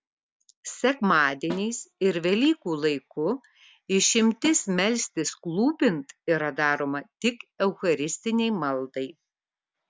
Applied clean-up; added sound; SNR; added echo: none; Snare drum; 17 dB; none.